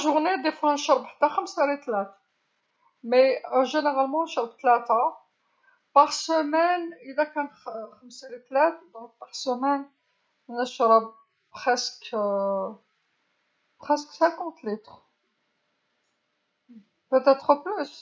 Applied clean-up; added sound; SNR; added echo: none; none; none; none.